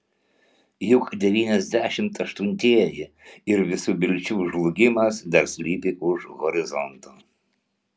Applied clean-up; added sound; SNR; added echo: none; none; none; none.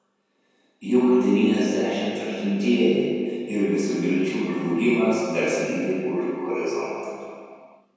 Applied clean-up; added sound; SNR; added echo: none; none; none; reverberation time 2.1 s.